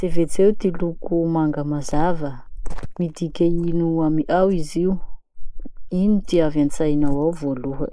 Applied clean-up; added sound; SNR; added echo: neural mask model Resemble Enhance denoiser.